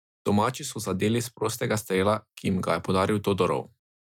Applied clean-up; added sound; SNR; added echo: none; none; none; none.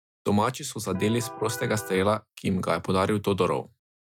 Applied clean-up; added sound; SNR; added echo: none; Electric guitar; 12 dB; none.